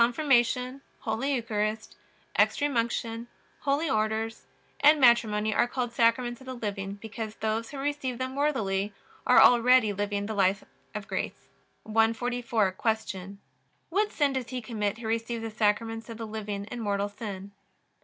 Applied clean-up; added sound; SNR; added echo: none; none; none; none.